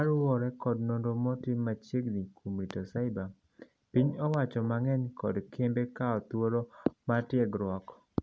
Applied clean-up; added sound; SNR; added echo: none; none; none; none.